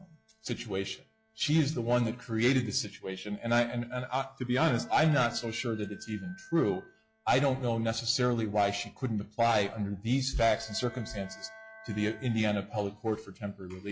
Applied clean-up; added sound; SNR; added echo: classical method log-MMSE.